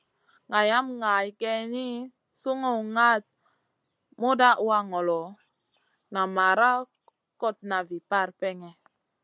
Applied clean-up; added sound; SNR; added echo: none; none; none; none.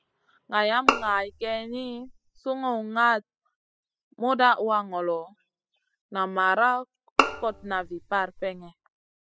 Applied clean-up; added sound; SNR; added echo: classical method spectral subtraction.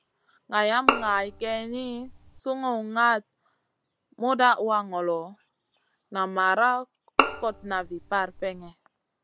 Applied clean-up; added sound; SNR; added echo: none; Bowed string instrument; 2 dB; none.